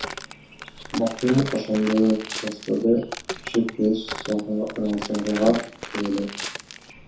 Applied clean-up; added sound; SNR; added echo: none; Walk, footsteps; 11 dB; reverberation time 0.7 s.